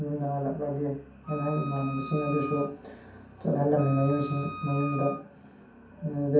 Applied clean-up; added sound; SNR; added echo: none; Wind instrument, woodwind instrument; 11 dB; reverberation time 0.6 s.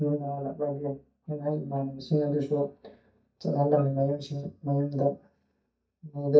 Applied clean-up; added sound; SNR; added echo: neural mask model DeepFilterNet 3.